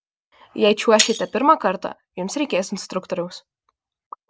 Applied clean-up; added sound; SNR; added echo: none; Shatter; 7 dB; none.